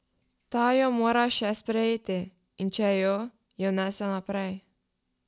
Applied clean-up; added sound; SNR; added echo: none; none; none; none.